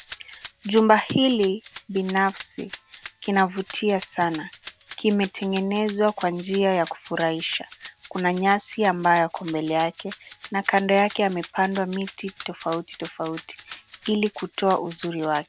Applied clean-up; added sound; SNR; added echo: none; Rattle (instrument); 12 dB; none.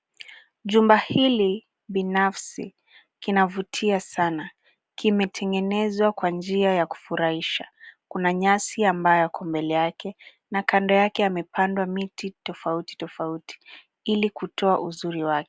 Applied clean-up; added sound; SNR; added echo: none; none; none; none.